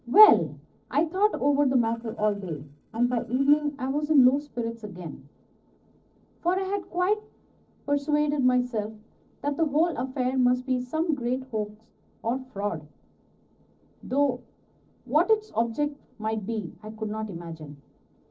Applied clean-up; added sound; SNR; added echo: neural separator model SepFormer DNS4.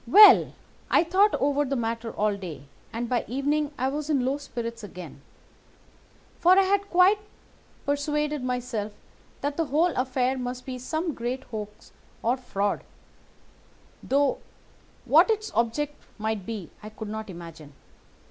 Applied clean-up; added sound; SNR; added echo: none; none; none; none.